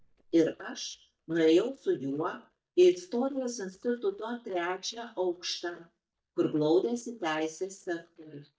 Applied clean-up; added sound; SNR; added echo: neural mask model DeepFilterNet 3.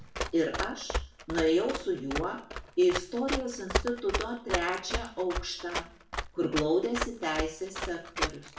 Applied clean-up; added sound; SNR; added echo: none; Run; 5 dB; reverberation time 0.5 s.